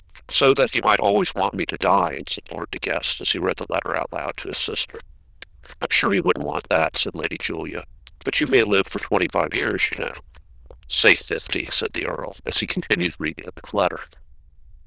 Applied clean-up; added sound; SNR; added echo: neural diffusion model UNIVERSE++.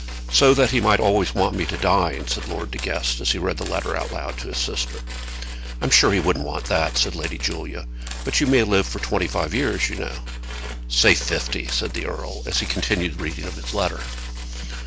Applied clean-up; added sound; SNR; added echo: none; Tools; 16 dB; none.